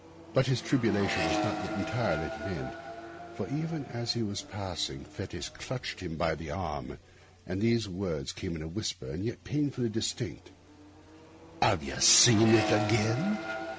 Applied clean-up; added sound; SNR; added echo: none; Accelerating, revving, vroom; 8 dB; none.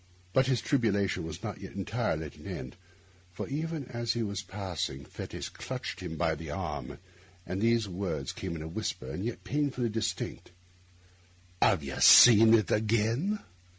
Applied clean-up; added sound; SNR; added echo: none; none; none; none.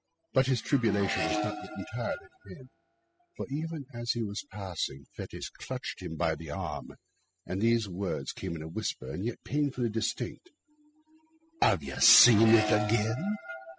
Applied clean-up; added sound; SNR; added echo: classical method spectral subtraction.